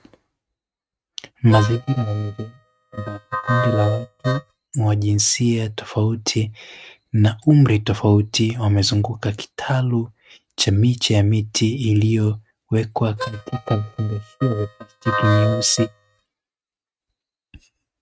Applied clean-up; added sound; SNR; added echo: neural mask model RNNoise.